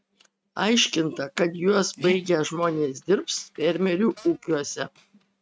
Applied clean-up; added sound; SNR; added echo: neural mask model RNNoise.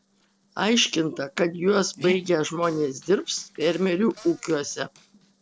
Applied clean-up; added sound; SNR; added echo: neural separator model SepFormer DNS4.